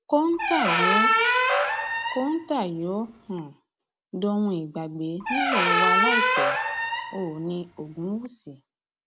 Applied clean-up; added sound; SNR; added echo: none; Squeak; -5 dB; none.